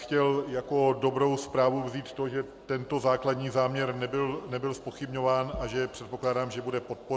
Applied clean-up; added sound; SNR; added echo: none; none; none; none.